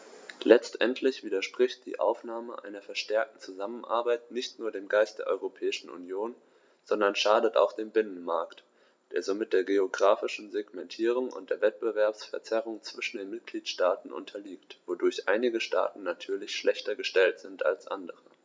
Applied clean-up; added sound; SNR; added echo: none; none; none; none.